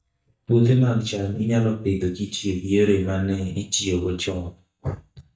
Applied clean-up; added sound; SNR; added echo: neural mask model DeepFilterNet 3.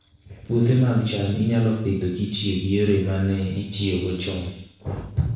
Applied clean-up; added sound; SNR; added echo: neural separator model SepFormer DNS4.